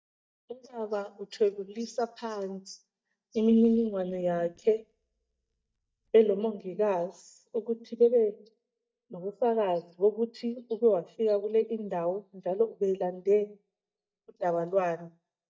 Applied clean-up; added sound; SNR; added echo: neural mask model DeepFilterNet 3.